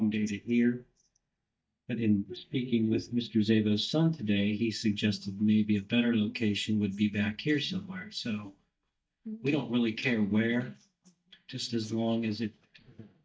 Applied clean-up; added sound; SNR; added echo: neural mask model DeepFilterNet 3.